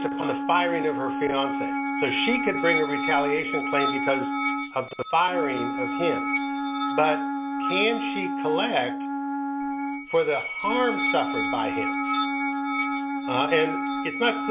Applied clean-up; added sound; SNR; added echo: none; Musical instrument + Wind instrument, woodwind instrument; 0 dB; none.